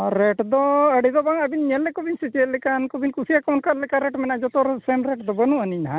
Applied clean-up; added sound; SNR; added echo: none; none; none; none.